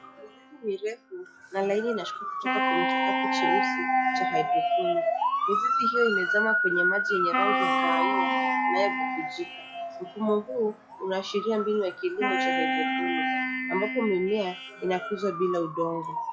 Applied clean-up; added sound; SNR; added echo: classical method log-MMSE.